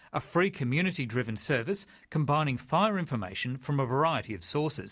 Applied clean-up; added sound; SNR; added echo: none; none; none; none.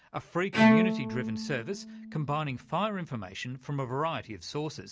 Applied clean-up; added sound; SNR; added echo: none; Bowed string instrument; -4 dB; none.